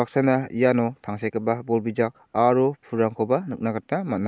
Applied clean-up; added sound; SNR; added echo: none; none; none; none.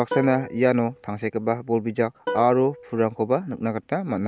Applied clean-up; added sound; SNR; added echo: none; Plucked string instrument; 12 dB; none.